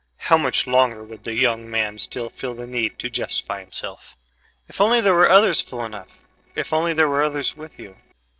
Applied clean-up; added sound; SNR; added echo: neural separator model SepFormer DNS4.